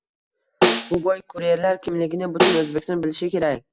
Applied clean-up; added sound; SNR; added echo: none; Snare drum; 0 dB; none.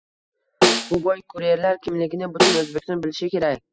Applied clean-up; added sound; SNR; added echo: classical method spectral subtraction.